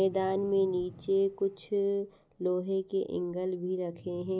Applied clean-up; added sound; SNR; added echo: none; none; none; none.